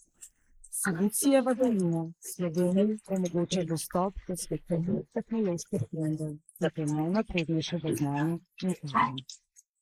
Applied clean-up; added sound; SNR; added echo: neural mask model Resemble Enhance denoiser.